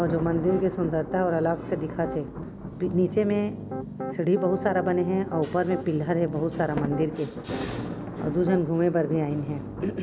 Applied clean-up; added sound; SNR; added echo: none; Thunder + Piano; 9 dB; none.